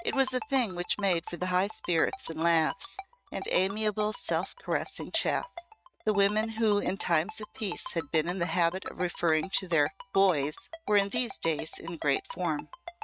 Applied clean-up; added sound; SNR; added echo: neural mask model RNNoise.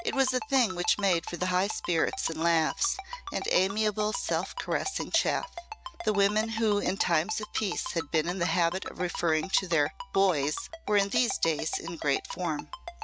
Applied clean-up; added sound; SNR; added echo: none; Ringtone; 12 dB; none.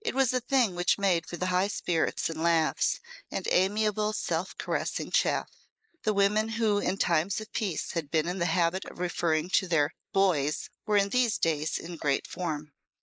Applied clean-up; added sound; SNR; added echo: neural mask model Resemble Enhance denoiser.